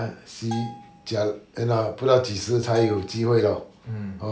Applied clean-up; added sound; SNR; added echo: none; Bell; 18 dB; none.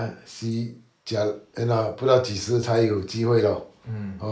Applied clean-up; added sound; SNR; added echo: neural mask model Resemble Enhance denoiser.